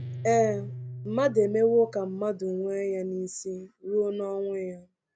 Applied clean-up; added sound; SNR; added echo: none; Guitar; 15 dB; none.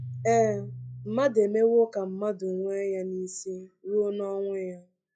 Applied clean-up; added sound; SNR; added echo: classical method log-MMSE.